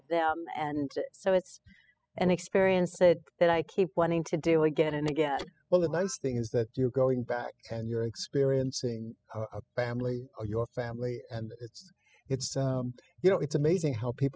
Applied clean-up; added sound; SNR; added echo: classical method spectral subtraction.